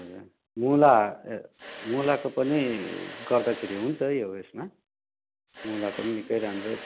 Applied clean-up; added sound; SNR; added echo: none; Mechanisms; 13 dB; none.